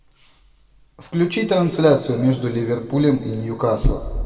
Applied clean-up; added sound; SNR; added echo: none; none; none; reverberation time 2.0 s.